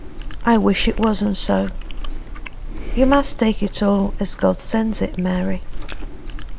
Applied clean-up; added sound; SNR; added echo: none; Chewing, mastication; 4 dB; none.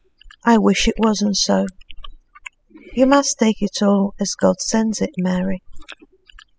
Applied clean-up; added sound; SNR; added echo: classical method spectral subtraction.